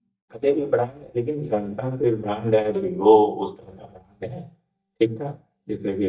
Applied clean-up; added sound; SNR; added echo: neural mask model DeepFilterNet 3.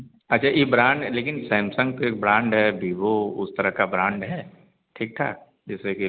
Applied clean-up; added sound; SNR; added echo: none; none; none; none.